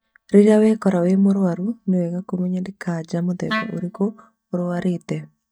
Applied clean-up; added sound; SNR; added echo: neural mask model DeepFilterNet 3.